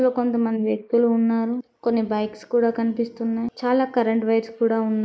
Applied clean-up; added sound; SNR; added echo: neural mask model Resemble Enhance denoiser.